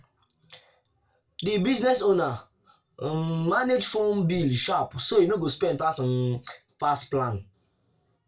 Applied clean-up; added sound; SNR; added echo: none; none; none; reverberation time 0.2 s.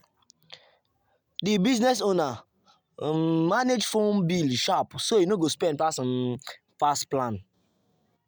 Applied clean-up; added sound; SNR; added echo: none; none; none; none.